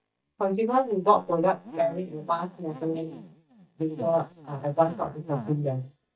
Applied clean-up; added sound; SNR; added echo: neural mask model DeepFilterNet 3.